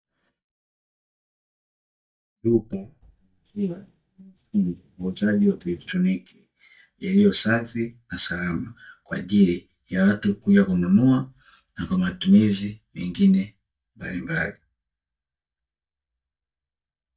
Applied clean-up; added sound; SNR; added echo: neural mask model DeepFilterNet 3.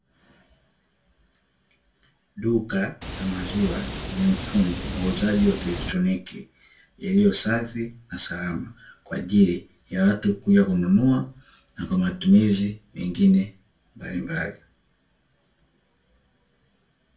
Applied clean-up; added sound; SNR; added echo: none; Water; 7 dB; reverberation time 0.2 s.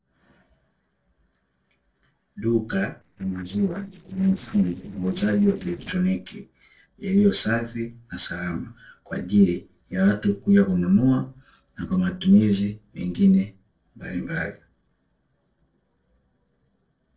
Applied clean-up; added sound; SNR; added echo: neural separator model SepFormer DNS4.